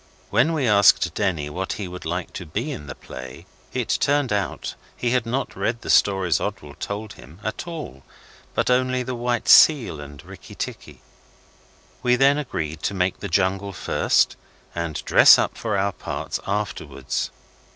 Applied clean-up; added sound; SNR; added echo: none; none; none; none.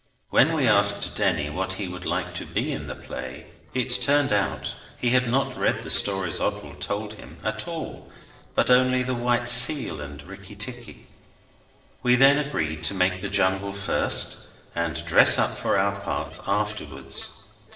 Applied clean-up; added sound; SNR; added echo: neural separator model SepFormer DNS4.